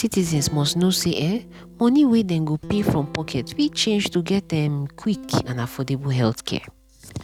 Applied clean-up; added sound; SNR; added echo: none; Guitar; 18 dB; none.